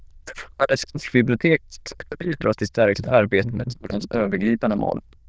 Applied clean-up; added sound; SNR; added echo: neural diffusion model UNIVERSE++.